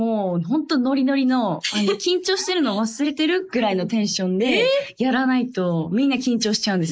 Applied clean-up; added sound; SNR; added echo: neural mask model Resemble Enhance denoiser.